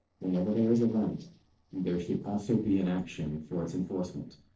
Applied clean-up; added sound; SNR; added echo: neural separator model SepFormer DNS4.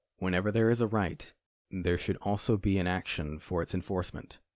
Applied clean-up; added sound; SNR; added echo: none; none; none; none.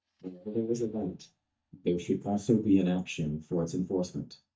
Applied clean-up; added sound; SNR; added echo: neural mask model DeepFilterNet 3.